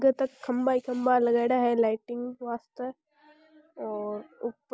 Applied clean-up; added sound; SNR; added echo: none; none; none; none.